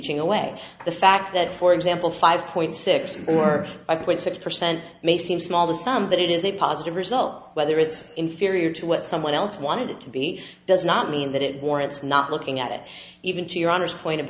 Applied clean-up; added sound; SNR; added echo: none; none; none; none.